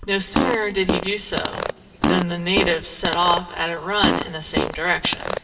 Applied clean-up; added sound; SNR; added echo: none; Fart; 2 dB; reverberation time 2.8 s.